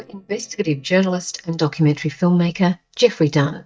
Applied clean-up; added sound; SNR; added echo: neural mask model DeepFilterNet 3.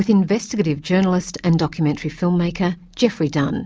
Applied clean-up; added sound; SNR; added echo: none; none; none; none.